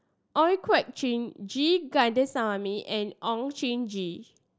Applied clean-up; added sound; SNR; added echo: none; none; none; none.